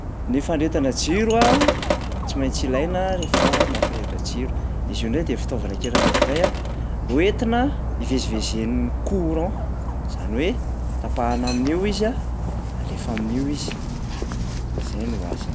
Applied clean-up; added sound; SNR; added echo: none; Sink (filling or washing) + Dog; -1 dB; none.